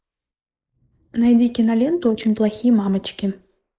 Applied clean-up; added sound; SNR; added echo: neural mask model Resemble Enhance denoiser.